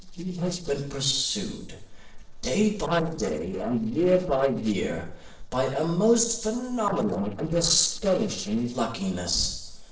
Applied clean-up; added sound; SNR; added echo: neural separator model SepFormer DNS4.